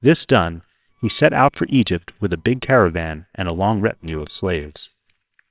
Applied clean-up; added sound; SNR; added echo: neural separator model SepFormer WHAMR!.